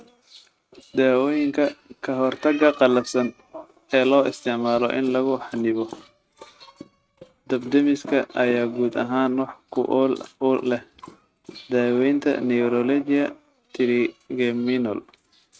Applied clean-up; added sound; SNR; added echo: neural mask model RNNoise.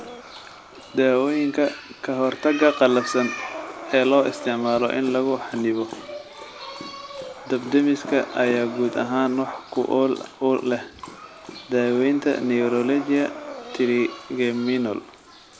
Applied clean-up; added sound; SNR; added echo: none; Breathing + Dog; 16 dB; none.